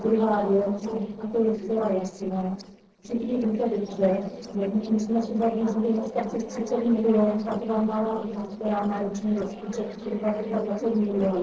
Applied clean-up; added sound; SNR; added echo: neural separator model SepFormer DNS4.